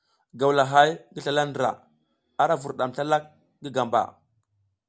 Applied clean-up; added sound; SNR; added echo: none; none; none; none.